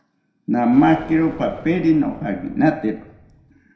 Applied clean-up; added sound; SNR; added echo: none; Explosion; 18 dB; reverberation time 0.6 s.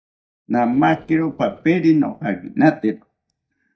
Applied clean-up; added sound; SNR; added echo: neural mask model DeepFilterNet 3.